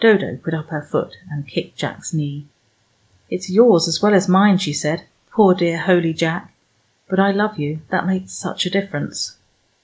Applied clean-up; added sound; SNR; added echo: neural mask model Resemble Enhance denoiser.